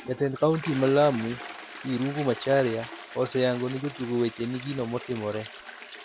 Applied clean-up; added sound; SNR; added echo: none; Toilet flush; 14 dB; none.